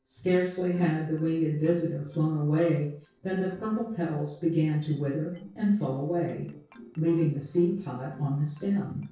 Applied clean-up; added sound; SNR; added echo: neural separator model SepFormer DNS4.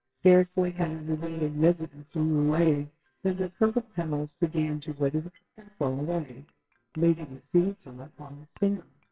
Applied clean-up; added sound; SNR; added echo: neural separator model SepFormer WHAMR!.